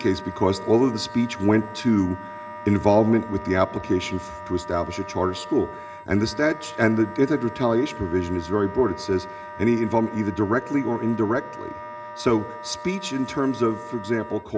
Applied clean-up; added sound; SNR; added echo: none; Wind instrument, woodwind instrument; 14 dB; reverberation time 1.8 s.